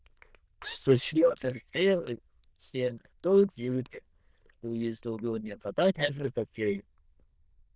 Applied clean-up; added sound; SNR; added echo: neural diffusion model UNIVERSE++.